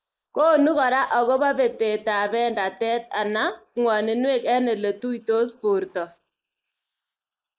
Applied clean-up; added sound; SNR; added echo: neural mask model Resemble Enhance denoiser.